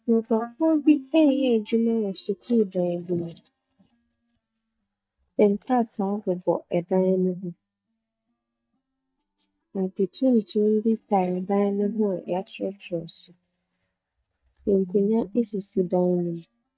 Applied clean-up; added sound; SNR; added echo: neural mask model DeepFilterNet 3.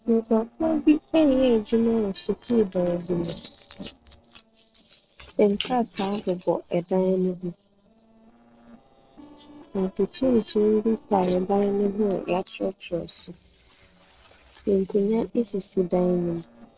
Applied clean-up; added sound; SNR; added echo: neural separator model SepFormer DNS4.